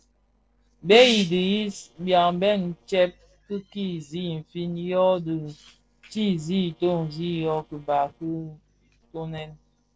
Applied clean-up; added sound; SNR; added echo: neural separator model SepFormer DNS4.